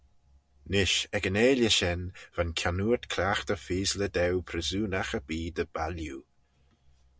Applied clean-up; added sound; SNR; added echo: none; none; none; none.